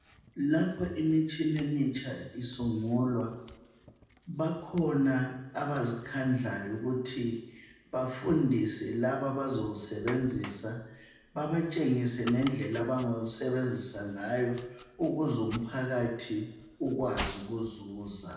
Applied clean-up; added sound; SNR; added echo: none; Domestic sounds, home sounds; 18 dB; reverberation time 0.8 s.